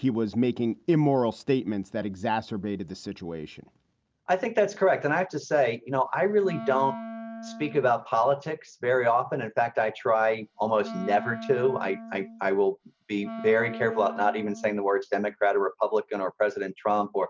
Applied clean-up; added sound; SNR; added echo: none; Wind instrument, woodwind instrument; 13 dB; none.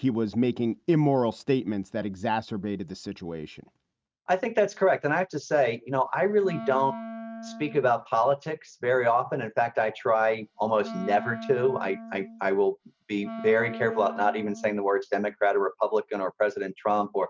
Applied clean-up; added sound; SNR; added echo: neural mask model RNNoise.